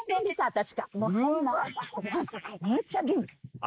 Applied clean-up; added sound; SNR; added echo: neural mask model Resemble Enhance denoiser.